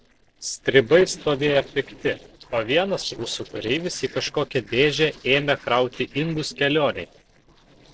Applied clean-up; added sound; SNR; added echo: neural separator model SepFormer DNS4.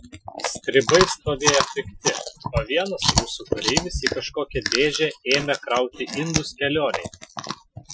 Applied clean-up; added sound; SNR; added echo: classical method Wiener filter.